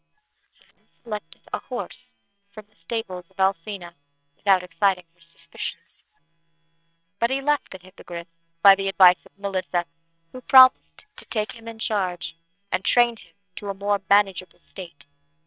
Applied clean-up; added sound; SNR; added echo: neural separator model SepFormer WHAM!.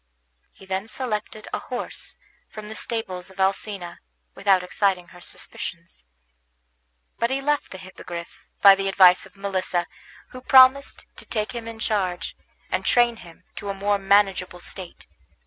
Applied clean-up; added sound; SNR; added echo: none; none; none; none.